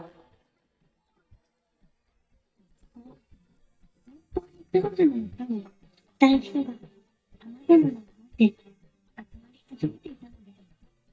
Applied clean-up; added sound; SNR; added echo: neural mask model DeepFilterNet 3.